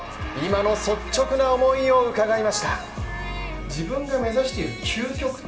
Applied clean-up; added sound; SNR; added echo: none; none; none; reverberation time 1.8 s.